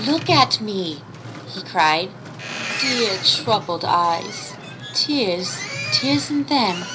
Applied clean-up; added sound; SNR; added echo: none; Boat, Water vehicle; 9 dB; reverberation time 0.4 s.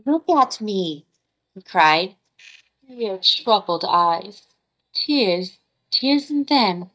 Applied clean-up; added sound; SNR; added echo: neural mask model DeepFilterNet 3.